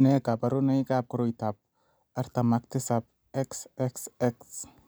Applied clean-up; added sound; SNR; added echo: none; none; none; none.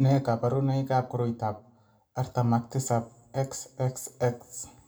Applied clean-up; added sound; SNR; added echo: none; none; none; reverberation time 0.3 s.